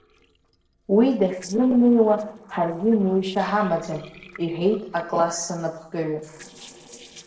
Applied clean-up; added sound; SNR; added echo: neural separator model SepFormer DNS4.